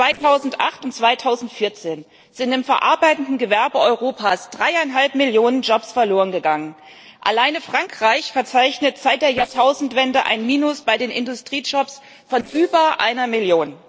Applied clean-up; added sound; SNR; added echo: neural separator model SepFormer DNS4.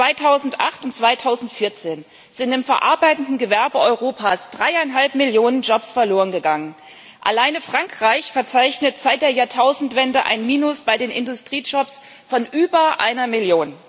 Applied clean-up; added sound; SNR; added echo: none; none; none; none.